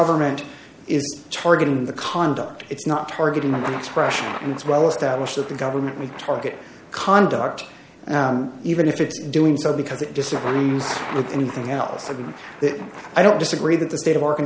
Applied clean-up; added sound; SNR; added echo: none; Thunder; 15 dB; none.